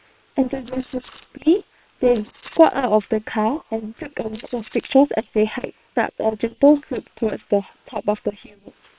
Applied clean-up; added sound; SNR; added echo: neural separator model SepFormer WHAM!.